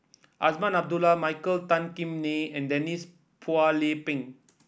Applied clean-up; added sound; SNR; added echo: none; none; none; none.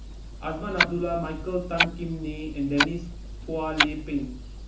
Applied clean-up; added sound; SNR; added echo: none; Clock; 0 dB; reverberation time 0.9 s.